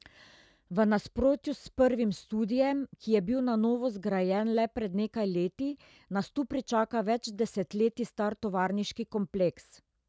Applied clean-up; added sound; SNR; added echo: none; none; none; none.